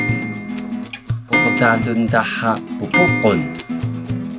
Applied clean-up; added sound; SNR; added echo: none; Clock + Acoustic guitar; 0 dB; none.